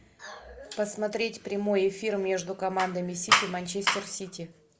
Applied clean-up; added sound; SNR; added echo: none; none; none; none.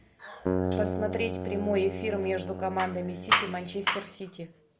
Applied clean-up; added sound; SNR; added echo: none; Keyboard (musical); 3 dB; none.